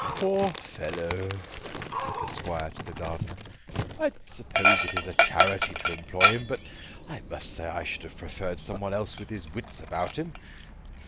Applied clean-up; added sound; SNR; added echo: none; Dog; -4 dB; none.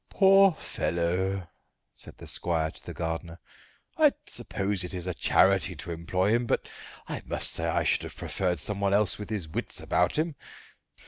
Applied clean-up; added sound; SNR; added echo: none; none; none; none.